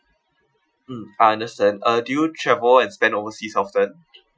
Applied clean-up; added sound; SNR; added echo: classical method Wiener filter.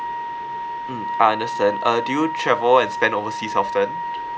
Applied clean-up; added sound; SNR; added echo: none; Wind instrument, woodwind instrument; 6 dB; none.